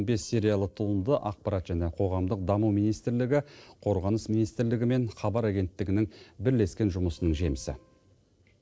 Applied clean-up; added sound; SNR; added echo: neural separator model SepFormer DNS4.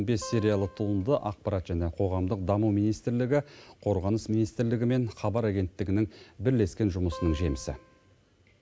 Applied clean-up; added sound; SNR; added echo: none; Acoustic guitar; 18 dB; none.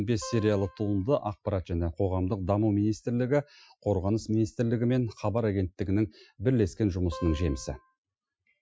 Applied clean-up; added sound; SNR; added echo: classical method Wiener filter.